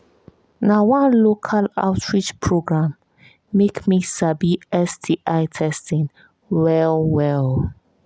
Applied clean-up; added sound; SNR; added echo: none; none; none; none.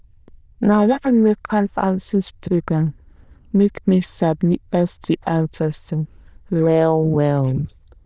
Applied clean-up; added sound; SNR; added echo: neural diffusion model UNIVERSE++.